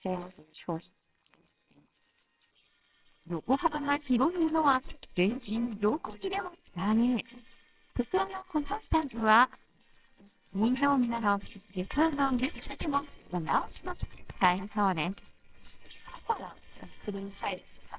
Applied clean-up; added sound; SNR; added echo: neural separator model SepFormer WHAMR!.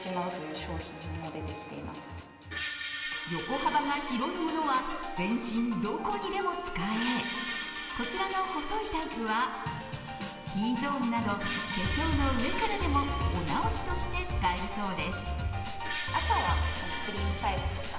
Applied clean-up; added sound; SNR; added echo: none; Screech; 10 dB; reverberation time 2.9 s.